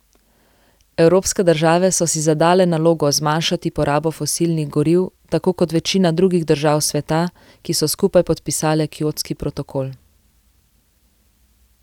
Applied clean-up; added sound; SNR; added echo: none; none; none; none.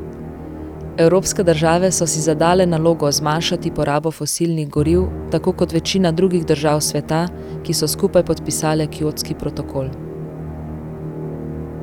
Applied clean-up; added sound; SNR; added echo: none; Musical instrument; 10 dB; none.